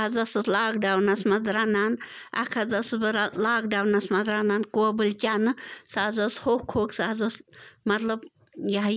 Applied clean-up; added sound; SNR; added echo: none; none; none; none.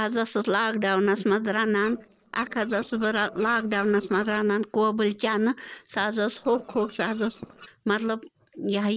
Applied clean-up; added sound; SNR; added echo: neural separator model SepFormer DNS4.